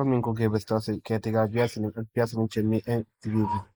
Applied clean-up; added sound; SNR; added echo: neural mask model Resemble Enhance denoiser.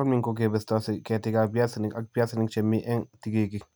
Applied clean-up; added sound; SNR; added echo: none; none; none; none.